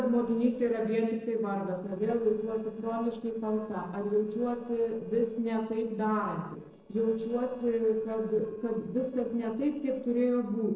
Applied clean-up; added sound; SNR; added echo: neural separator model SepFormer DNS4.